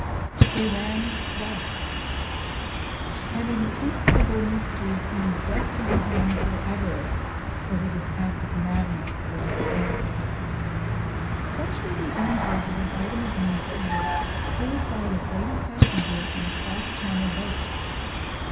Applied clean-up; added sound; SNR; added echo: none; Bus; -4 dB; reverberation time 0.9 s.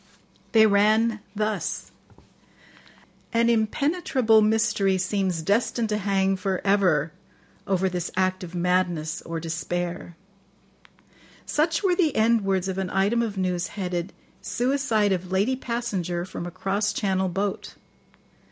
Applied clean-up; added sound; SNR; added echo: none; none; none; none.